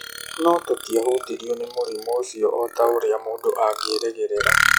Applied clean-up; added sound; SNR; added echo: classical method log-MMSE.